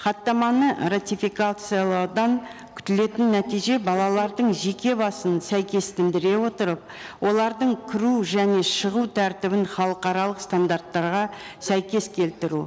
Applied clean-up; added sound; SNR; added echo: none; none; none; none.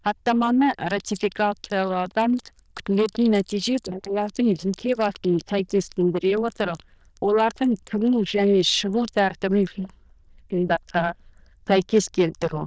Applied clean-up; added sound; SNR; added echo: neural diffusion model UNIVERSE++.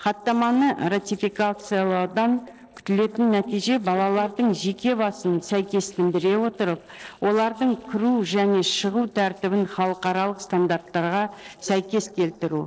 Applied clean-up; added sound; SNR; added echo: neural separator model SepFormer DNS4.